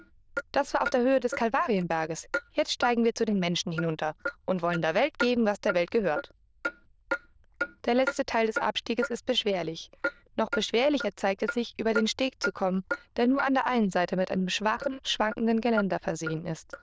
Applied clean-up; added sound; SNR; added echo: neural diffusion model UNIVERSE++.